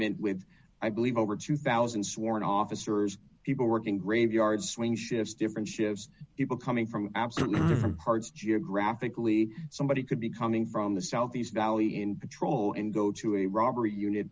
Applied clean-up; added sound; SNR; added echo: none; Cough; 3 dB; none.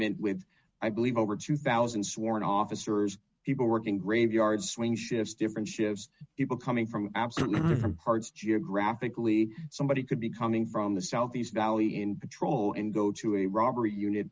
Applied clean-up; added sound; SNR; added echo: neural mask model RNNoise.